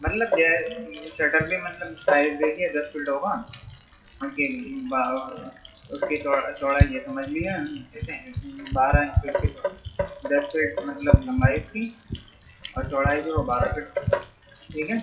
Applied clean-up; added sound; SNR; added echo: classical method WPE with log-MMSE.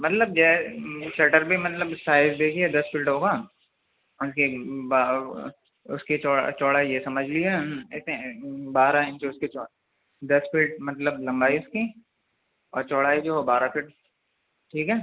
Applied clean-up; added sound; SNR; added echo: none; none; none; none.